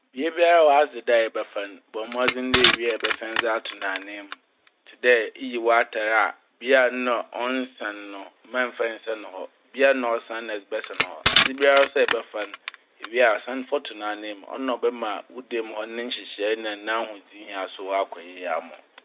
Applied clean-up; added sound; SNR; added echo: none; Crushing; 1 dB; none.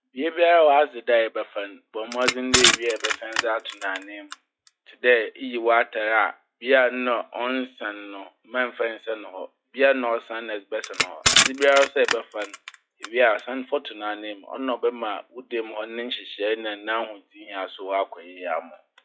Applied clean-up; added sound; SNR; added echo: classical method log-MMSE.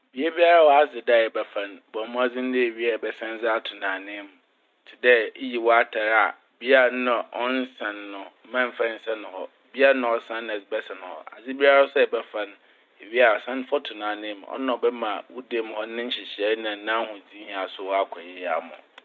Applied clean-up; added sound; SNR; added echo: none; none; none; none.